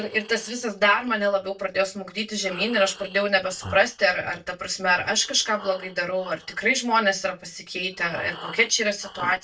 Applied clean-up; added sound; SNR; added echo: neural mask model DeepFilterNet 3.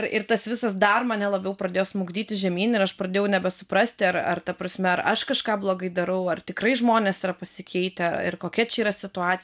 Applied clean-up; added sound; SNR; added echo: none; none; none; none.